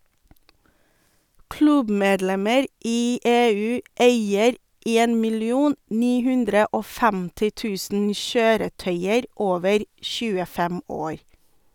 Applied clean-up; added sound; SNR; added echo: none; none; none; none.